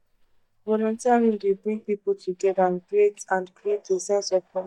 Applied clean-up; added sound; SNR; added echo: neural mask model DeepFilterNet 3.